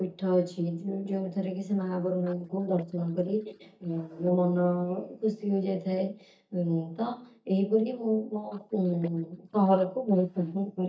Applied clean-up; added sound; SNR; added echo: neural mask model DeepFilterNet 3.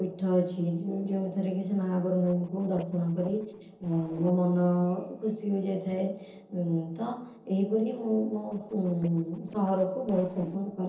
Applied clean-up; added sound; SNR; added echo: neural separator model SepFormer DNS4.